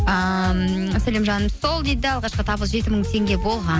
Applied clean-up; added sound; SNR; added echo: none; Dog; 18 dB; none.